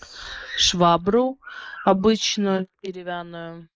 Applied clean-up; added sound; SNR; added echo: neural mask model Resemble Enhance denoiser.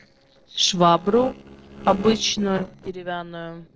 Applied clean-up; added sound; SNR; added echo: neural separator model SepFormer DNS4.